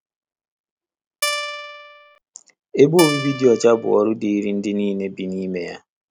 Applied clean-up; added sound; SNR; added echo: none; Guitar; 6 dB; none.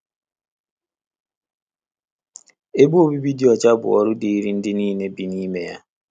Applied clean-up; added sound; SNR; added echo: none; none; none; none.